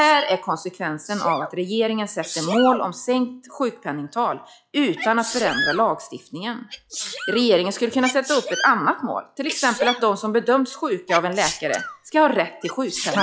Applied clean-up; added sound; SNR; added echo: classical method log-MMSE.